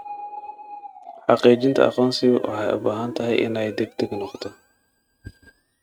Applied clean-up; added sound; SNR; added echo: neural mask model RNNoise.